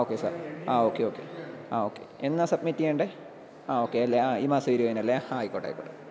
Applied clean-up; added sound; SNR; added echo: none; none; none; none.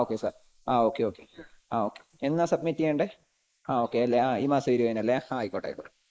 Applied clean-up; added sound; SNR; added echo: neural mask model Resemble Enhance denoiser.